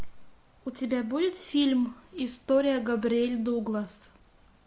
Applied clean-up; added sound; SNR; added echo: none; none; none; none.